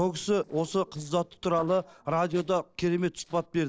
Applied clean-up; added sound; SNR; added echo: neural separator model SepFormer DNS4.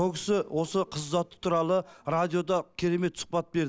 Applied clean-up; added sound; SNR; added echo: none; none; none; none.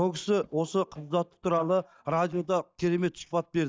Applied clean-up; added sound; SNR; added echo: neural mask model DeepFilterNet 3.